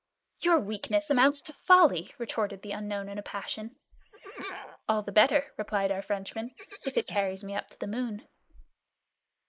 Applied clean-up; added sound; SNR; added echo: neural mask model Resemble Enhance denoiser.